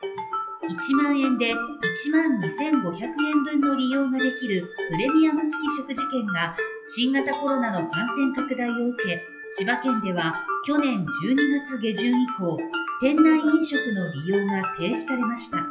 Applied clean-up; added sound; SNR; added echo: classical method WPE with log-MMSE.